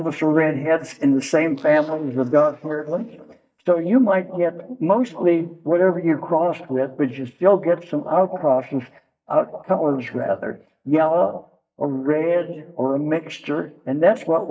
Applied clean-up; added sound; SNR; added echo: neural mask model DeepFilterNet 3.